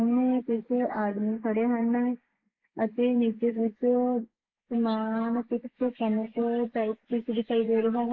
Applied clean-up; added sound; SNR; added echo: neural mask model Resemble Enhance denoiser.